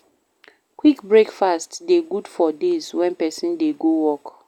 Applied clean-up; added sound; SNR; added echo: none; none; none; none.